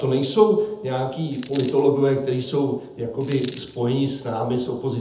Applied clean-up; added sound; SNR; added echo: none; Coin (dropping); 9 dB; reverberation time 0.7 s.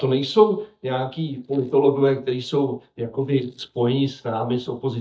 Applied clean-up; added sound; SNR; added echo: neural mask model DeepFilterNet 3.